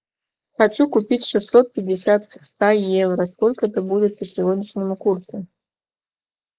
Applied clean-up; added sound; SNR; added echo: neural mask model Resemble Enhance denoiser.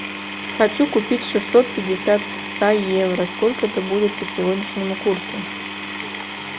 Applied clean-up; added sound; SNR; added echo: none; Power tool; 6 dB; none.